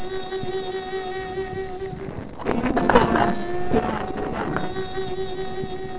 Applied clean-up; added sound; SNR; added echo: neural separator model SepFormer DNS4.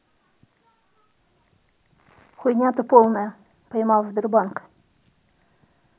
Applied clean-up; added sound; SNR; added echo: none; none; none; none.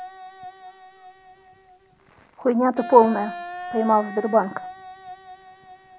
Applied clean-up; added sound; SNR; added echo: none; Wind instrument, woodwind instrument; 14 dB; none.